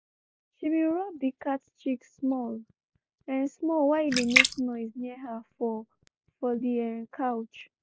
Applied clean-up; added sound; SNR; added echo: none; Splash, splatter; -1 dB; none.